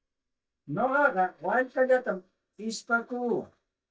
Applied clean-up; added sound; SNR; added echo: neural mask model DeepFilterNet 3.